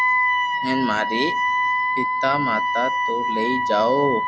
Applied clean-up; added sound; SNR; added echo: none; Wind instrument, woodwind instrument; -3 dB; none.